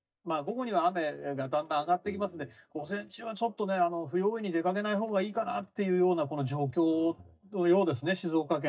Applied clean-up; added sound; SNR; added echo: neural mask model DeepFilterNet 3.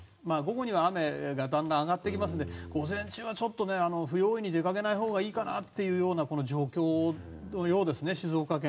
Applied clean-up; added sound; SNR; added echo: none; none; none; none.